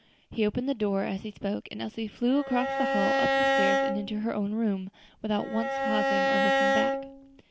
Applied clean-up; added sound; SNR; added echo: none; Bowed string instrument; -3 dB; none.